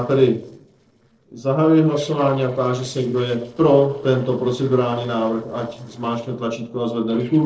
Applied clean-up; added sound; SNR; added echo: neural separator model SepFormer DNS4.